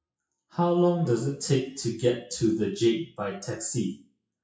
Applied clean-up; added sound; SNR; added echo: classical method WPE with log-MMSE.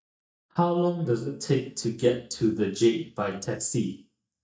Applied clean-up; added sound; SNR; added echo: neural mask model DeepFilterNet 3.